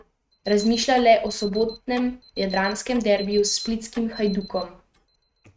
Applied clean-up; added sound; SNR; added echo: neural mask model RNNoise.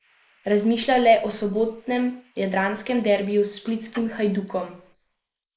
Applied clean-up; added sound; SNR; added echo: neural mask model Resemble Enhance denoiser.